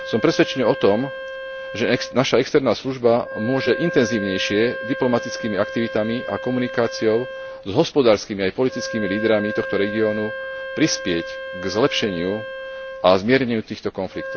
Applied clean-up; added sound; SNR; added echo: none; Wind instrument, woodwind instrument; 10 dB; none.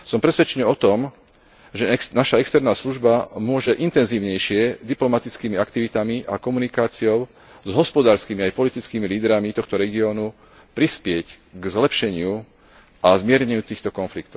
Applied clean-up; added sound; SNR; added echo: none; none; none; none.